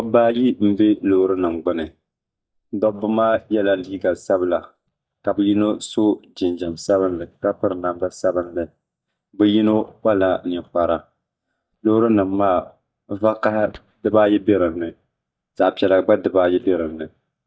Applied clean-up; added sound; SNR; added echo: neural mask model DeepFilterNet 3.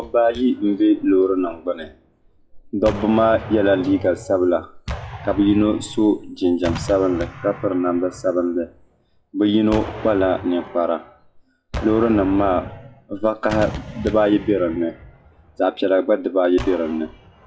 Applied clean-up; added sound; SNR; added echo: classical method WPE with log-MMSE.